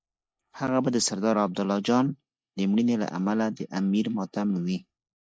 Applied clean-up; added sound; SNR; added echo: neural mask model Resemble Enhance denoiser.